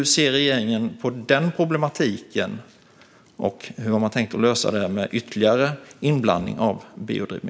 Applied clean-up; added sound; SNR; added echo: none; none; none; none.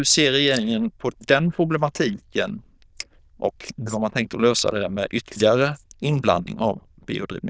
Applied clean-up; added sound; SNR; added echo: neural diffusion model UNIVERSE++.